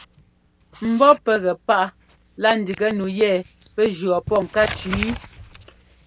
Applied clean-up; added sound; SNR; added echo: none; Writing; 16 dB; none.